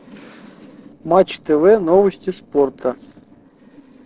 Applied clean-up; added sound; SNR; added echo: neural separator model SepFormer DNS4.